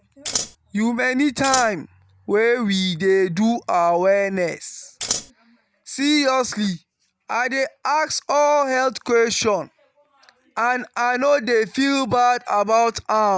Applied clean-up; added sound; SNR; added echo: none; Scissors; 5 dB; none.